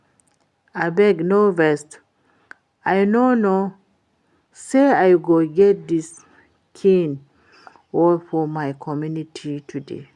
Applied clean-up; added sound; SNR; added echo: none; none; none; none.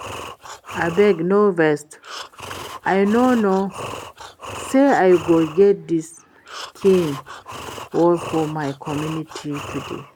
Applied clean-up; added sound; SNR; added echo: none; Breathing; 15 dB; none.